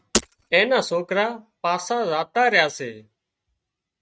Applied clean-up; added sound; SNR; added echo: neural mask model RNNoise.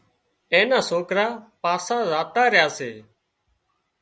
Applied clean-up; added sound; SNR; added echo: none; none; none; none.